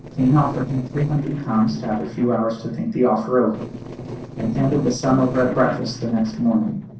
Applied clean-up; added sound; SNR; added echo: neural separator model SepFormer DNS4.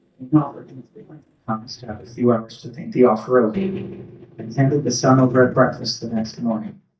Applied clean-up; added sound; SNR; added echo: neural mask model DeepFilterNet 3.